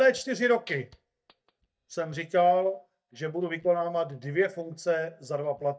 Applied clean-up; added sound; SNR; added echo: neural mask model DeepFilterNet 3.